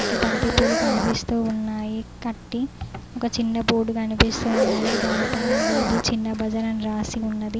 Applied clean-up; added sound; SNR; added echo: none; Zipper (clothing); 3 dB; none.